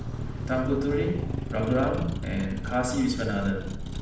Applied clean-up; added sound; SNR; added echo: none; Motor vehicle (road); 5 dB; reverberation time 0.8 s.